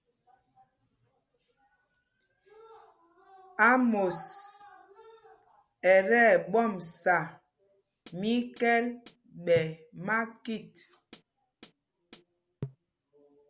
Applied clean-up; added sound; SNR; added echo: none; Hi-hat; 17 dB; none.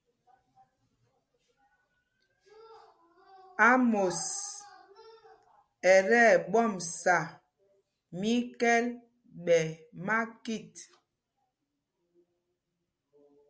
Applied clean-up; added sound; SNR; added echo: none; none; none; none.